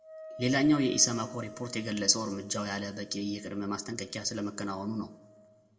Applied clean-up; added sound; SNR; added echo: none; Wind instrument, woodwind instrument; 18 dB; reverberation time 0.8 s.